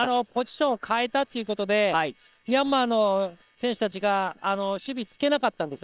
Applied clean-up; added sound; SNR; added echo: neural separator model SepFormer WHAM!.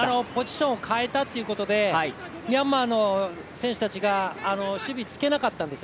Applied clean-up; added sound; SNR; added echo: none; none; none; none.